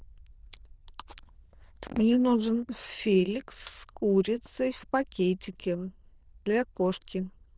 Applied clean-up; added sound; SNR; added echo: neural diffusion model UNIVERSE++.